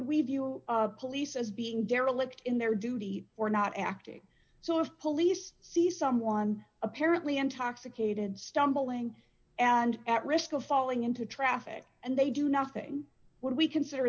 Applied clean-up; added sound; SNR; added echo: none; none; none; none.